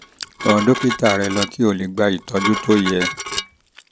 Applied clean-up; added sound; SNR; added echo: none; Dishes, pots, and pans; 7 dB; none.